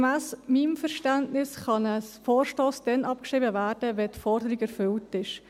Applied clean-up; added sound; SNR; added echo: none; none; none; none.